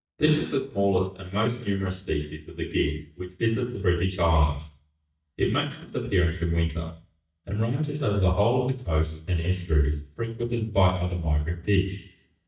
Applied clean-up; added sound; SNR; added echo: neural mask model DeepFilterNet 3.